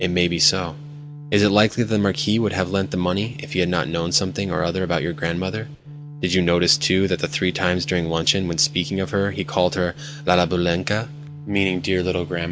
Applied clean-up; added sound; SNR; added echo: none; Organ; 14 dB; none.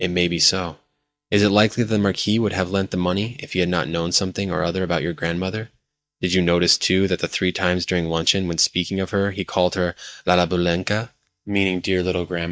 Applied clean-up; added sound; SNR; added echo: neural mask model DeepFilterNet 3.